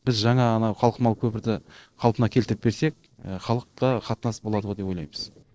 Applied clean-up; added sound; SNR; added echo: neural separator model SepFormer DNS4.